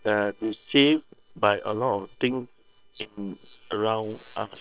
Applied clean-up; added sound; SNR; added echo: neural separator model SepFormer WHAM!.